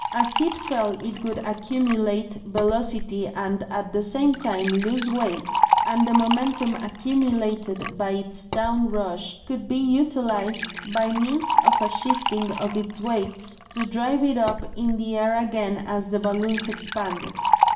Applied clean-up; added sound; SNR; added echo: none; Liquid; 4 dB; reverberation time 0.7 s.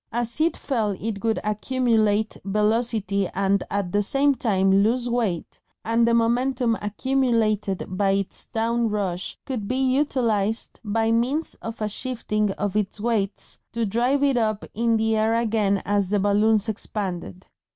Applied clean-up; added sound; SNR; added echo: none; none; none; none.